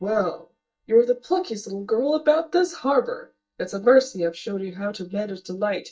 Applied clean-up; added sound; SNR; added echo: neural mask model DeepFilterNet 3.